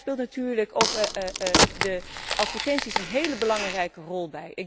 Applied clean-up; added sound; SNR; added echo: none; Crack; -2 dB; none.